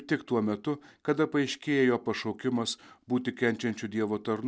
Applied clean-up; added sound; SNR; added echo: none; none; none; none.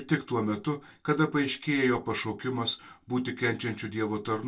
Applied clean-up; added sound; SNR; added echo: none; none; none; reverberation time 0.1 s.